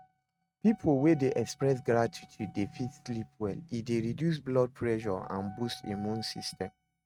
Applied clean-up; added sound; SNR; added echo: neural mask model RNNoise.